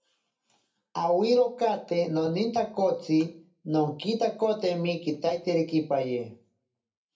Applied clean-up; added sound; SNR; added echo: none; none; none; reverberation time 0.3 s.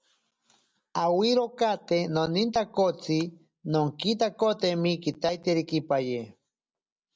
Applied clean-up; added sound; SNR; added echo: none; none; none; none.